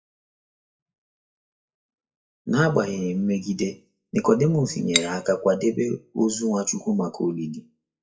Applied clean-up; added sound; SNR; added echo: classical method WPE with log-MMSE.